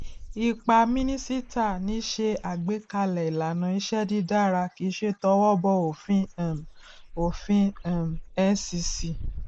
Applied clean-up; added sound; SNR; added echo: neural mask model Resemble Enhance denoiser.